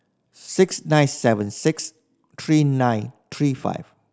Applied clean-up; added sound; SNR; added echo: none; none; none; none.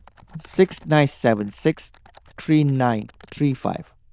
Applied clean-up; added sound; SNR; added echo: neural diffusion model UNIVERSE++.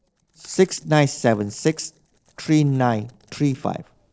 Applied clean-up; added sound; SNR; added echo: neural separator model SepFormer DNS4.